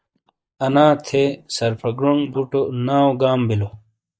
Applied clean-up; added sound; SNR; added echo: neural mask model DeepFilterNet 3.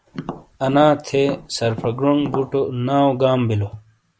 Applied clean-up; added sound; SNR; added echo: none; Tap; 13 dB; none.